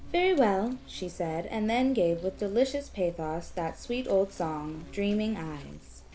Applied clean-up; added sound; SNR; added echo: none; Insect; 16 dB; none.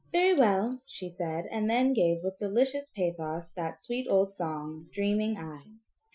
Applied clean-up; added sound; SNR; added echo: classical method Wiener filter.